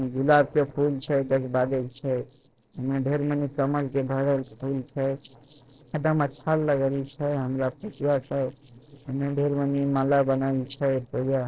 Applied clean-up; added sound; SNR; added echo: neural separator model SepFormer DNS4.